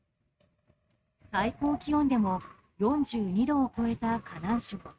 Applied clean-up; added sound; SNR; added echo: neural mask model RNNoise.